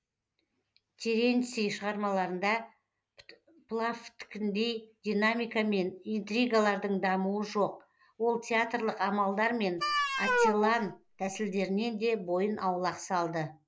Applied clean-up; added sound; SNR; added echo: neural mask model Resemble Enhance denoiser.